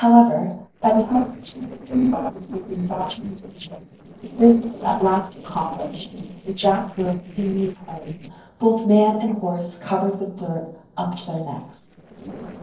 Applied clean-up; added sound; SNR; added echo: neural separator model SepFormer DNS4.